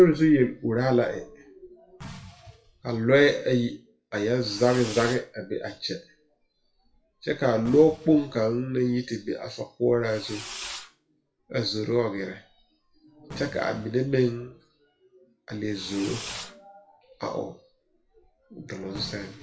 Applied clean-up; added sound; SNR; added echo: classical method WPE with log-MMSE.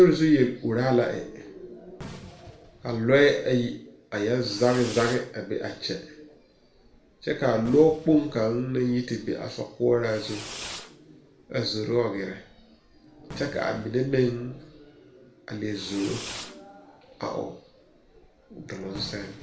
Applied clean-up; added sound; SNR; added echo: none; Fireworks; 19 dB; reverberation time 0.4 s.